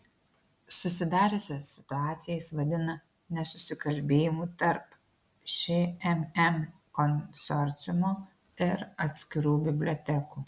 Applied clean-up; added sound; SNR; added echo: none; none; none; none.